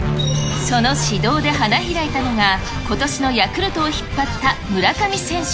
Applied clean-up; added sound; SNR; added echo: none; Bird; 11 dB; none.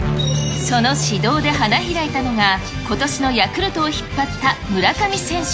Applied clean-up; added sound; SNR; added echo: none; none; none; none.